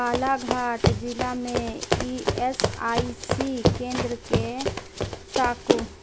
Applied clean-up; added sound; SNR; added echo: none; Run; -2 dB; none.